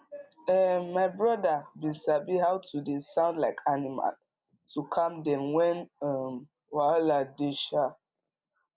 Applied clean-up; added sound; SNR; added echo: none; none; none; none.